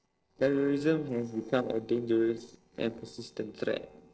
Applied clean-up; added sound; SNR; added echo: neural separator model SepFormer DNS4.